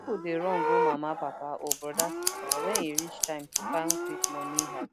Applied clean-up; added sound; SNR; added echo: none; Scissors + Livestock, farm animals, working animals; -3 dB; none.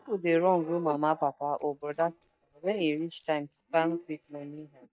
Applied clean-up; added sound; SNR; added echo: neural mask model DeepFilterNet 3.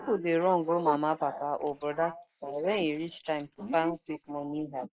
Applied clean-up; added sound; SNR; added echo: neural mask model Resemble Enhance denoiser.